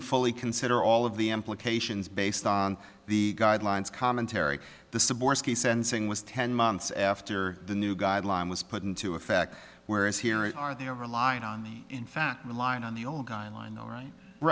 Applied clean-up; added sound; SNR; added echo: none; none; none; none.